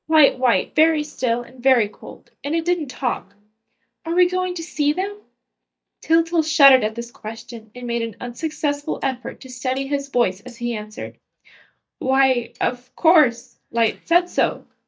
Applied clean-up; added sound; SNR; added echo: neural mask model DeepFilterNet 3.